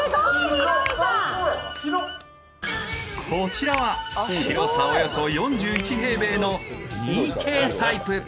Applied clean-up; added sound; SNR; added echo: none; Bowed string instrument + Finger snapping; 12 dB; none.